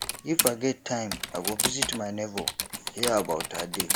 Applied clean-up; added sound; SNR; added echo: none; Typing; 1 dB; none.